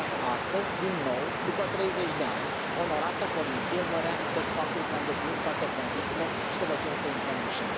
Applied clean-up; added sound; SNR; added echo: none; Waves, surf; -2 dB; none.